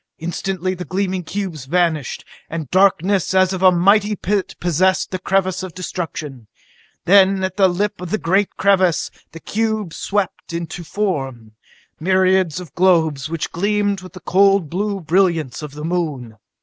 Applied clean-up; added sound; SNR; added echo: none; none; none; none.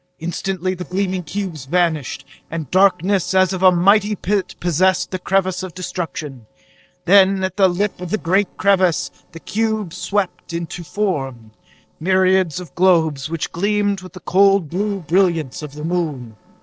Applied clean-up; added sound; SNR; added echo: neural separator model SepFormer DNS4.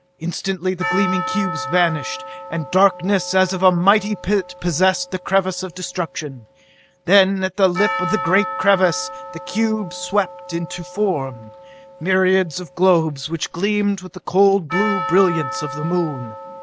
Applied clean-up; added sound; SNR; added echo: none; Percussion; 10 dB; none.